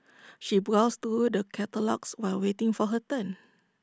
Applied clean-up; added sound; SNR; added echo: none; none; none; none.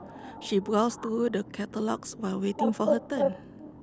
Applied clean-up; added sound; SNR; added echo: none; Bird; 4 dB; none.